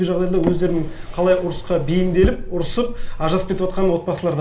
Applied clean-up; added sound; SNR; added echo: none; Drawer open or close; 4 dB; reverberation time 0.8 s.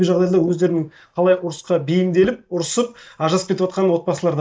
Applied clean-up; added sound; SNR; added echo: neural mask model DeepFilterNet 3.